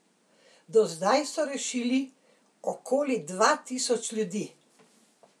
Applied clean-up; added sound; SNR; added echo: none; none; none; none.